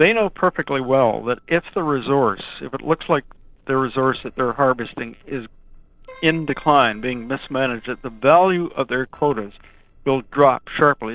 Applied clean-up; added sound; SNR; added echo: neural separator model SepFormer DNS4.